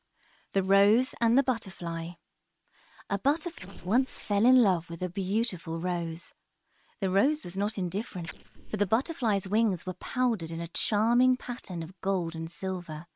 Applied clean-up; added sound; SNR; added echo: neural separator model SepFormer WHAM!.